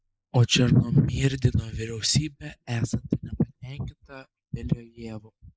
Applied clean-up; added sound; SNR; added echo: neural mask model Resemble Enhance denoiser.